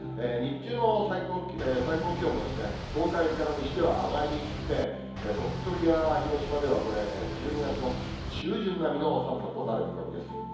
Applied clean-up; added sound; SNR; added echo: none; Boat, Water vehicle; 8 dB; reverberation time 2.2 s.